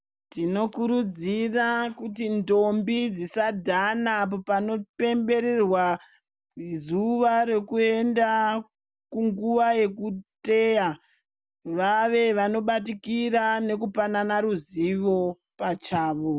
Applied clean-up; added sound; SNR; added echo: none; none; none; none.